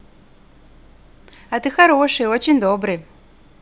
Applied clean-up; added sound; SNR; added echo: none; none; none; none.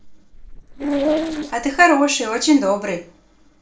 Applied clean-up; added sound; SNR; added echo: neural separator model SepFormer DNS4.